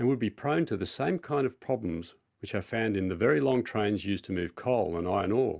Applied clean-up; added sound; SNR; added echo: none; none; none; none.